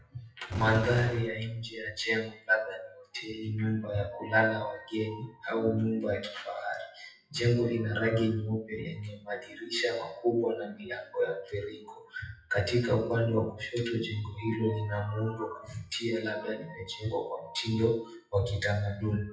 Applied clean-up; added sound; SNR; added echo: classical method WPE with log-MMSE.